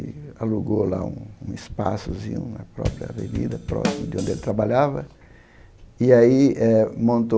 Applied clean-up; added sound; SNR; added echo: none; Drum kit; 8 dB; none.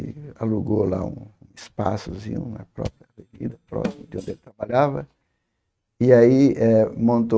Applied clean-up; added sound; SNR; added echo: neural mask model RNNoise.